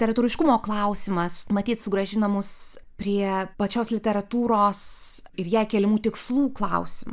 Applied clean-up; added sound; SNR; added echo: none; none; none; none.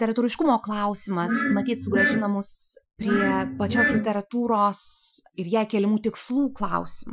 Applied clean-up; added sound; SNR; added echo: classical method Wiener filter.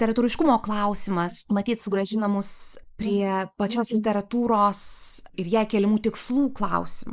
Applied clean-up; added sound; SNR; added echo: neural mask model Resemble Enhance denoiser.